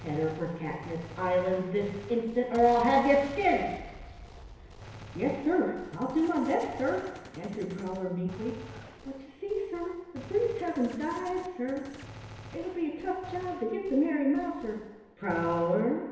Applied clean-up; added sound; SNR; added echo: none; Gunshot, gunfire; 16 dB; reverberation time 1.0 s.